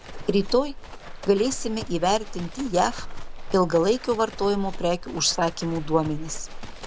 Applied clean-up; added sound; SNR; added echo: none; Livestock, farm animals, working animals; 8 dB; none.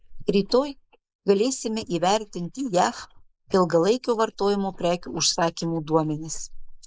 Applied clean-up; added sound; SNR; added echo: neural mask model Resemble Enhance denoiser.